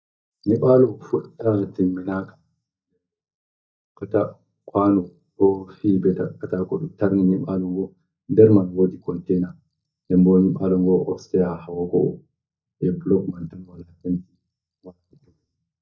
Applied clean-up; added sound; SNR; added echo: neural mask model DeepFilterNet 3.